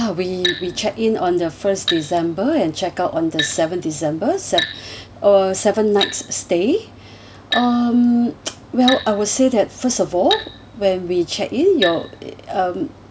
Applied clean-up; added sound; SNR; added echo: none; Glass; 11 dB; none.